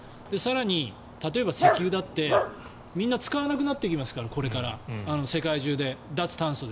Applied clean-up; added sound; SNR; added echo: none; Dog; 4 dB; none.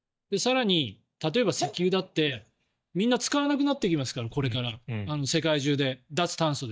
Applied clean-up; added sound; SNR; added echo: neural mask model DeepFilterNet 3.